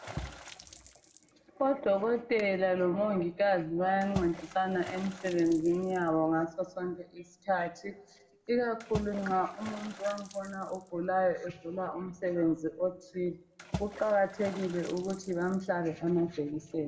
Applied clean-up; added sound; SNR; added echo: none; Water / Splash, splatter; 16 dB; reverberation time 0.5 s.